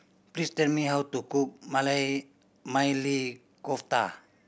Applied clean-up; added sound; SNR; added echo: none; none; none; none.